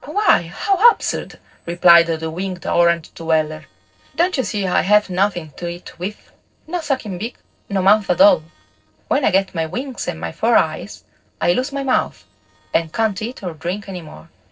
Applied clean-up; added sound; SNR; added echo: neural separator model SepFormer DNS4.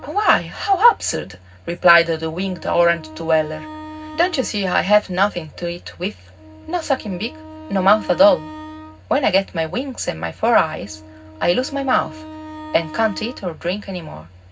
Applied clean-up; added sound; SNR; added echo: none; Wind instrument, woodwind instrument; 18 dB; reverberation time 0.4 s.